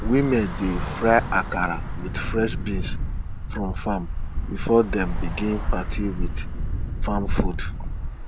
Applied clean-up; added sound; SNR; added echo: none; Traffic noise, roadway noise / Bus; 1 dB; none.